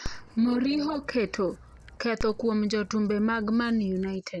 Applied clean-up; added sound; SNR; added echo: none; Dog; 15 dB; none.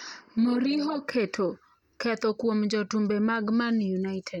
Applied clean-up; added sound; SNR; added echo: none; none; none; none.